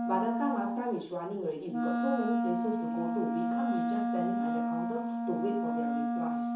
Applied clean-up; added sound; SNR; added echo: none; Wind instrument, woodwind instrument; -4 dB; reverberation time 0.9 s.